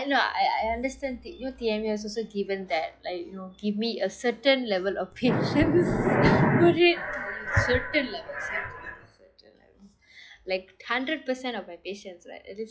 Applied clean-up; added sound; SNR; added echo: classical method log-MMSE.